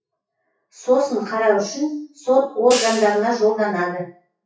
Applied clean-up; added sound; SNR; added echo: classical method WPE with log-MMSE.